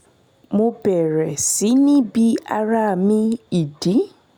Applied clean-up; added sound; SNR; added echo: none; none; none; none.